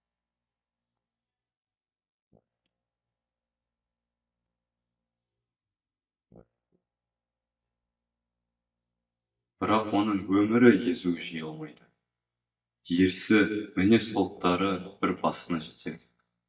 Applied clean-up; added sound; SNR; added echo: neural mask model DeepFilterNet 3.